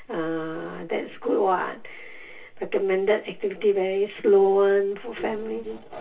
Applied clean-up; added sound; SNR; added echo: none; none; none; reverberation time 0.1 s.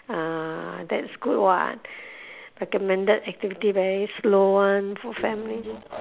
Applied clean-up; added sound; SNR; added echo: none; none; none; none.